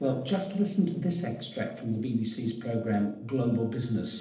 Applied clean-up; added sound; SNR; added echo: neural separator model SepFormer DNS4.